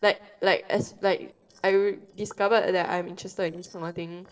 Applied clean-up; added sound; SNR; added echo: neural separator model SepFormer DNS4.